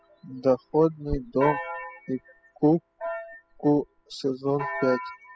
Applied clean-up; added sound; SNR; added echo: classical method spectral subtraction.